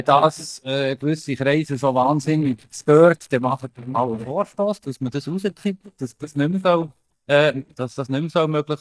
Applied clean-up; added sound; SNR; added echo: neural mask model DeepFilterNet 3.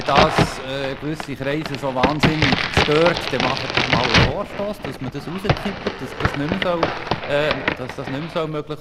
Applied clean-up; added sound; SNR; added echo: none; Crack; -1 dB; none.